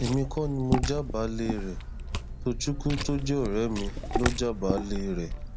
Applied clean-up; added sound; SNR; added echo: none; Liquid; 2 dB; none.